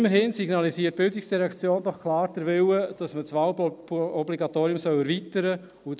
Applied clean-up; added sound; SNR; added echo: none; none; none; none.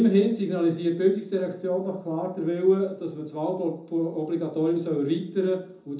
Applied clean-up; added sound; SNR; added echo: none; none; none; reverberation time 0.5 s.